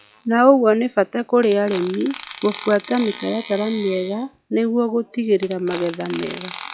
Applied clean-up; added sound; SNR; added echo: classical method log-MMSE.